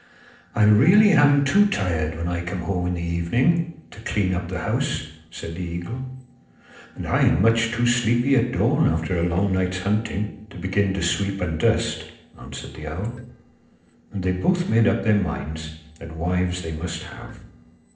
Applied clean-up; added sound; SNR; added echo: neural separator model SepFormer DNS4.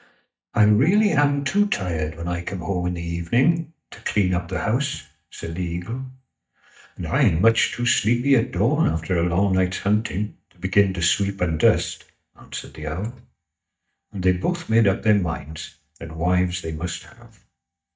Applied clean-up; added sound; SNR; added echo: neural mask model DeepFilterNet 3.